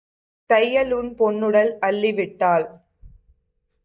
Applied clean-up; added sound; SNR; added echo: neural mask model DeepFilterNet 3.